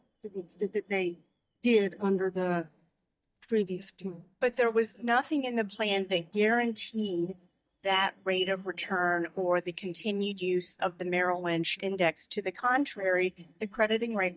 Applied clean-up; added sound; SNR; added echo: neural mask model DeepFilterNet 3.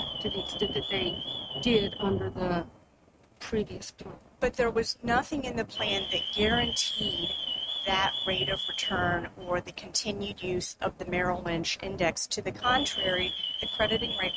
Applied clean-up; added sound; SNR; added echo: neural mask model RNNoise.